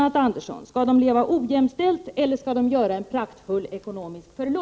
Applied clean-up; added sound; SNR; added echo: none; none; none; none.